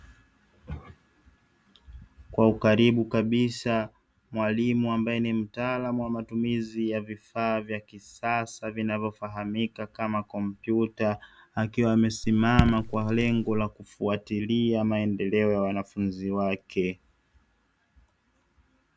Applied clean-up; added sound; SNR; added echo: none; Raindrop / Drip; 1 dB; none.